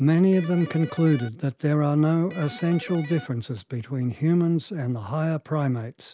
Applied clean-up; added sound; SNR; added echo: none; Electric guitar; 18 dB; none.